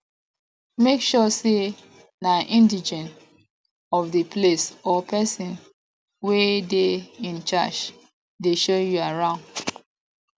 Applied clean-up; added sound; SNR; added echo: none; none; none; none.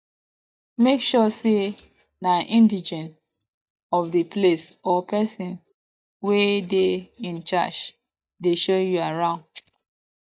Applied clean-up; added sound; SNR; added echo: neural mask model DeepFilterNet 3.